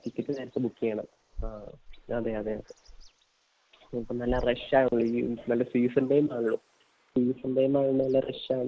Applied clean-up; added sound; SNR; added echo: neural mask model Resemble Enhance denoiser.